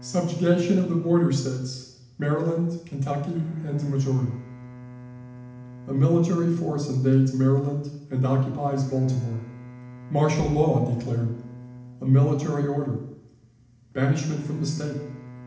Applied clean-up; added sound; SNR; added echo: none; Bowed string instrument; 19 dB; reverberation time 0.8 s.